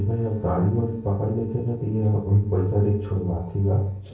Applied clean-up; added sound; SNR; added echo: neural separator model SepFormer DNS4.